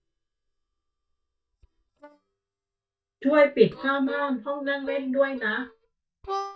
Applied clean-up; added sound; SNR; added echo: neural mask model DeepFilterNet 3.